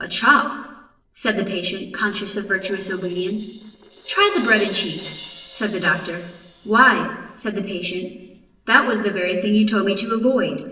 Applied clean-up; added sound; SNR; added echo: neural separator model SepFormer DNS4.